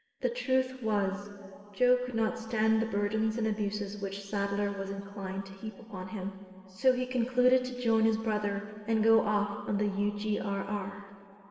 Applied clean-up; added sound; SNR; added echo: none; none; none; reverberation time 2.5 s.